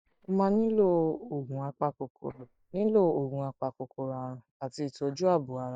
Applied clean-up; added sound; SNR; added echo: neural mask model DeepFilterNet 3.